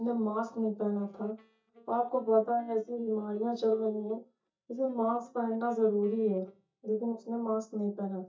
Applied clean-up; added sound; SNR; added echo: neural mask model DeepFilterNet 3.